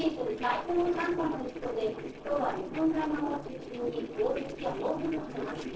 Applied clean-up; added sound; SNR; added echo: neural separator model SepFormer DNS4.